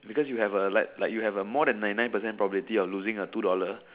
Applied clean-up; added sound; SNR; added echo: none; none; none; none.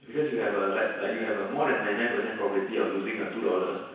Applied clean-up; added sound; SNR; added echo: none; none; none; reverberation time 1.1 s.